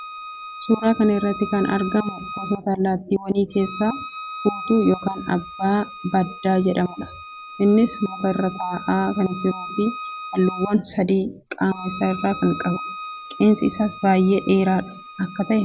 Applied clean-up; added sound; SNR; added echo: none; Bowed string instrument; 13 dB; none.